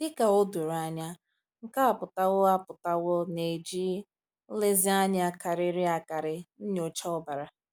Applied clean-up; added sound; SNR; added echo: none; none; none; none.